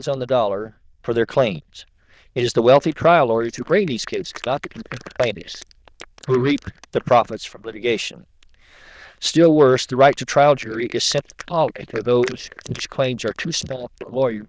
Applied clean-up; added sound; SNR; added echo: neural diffusion model UNIVERSE++.